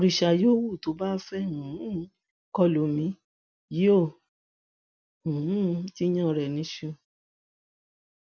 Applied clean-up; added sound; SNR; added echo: none; none; none; none.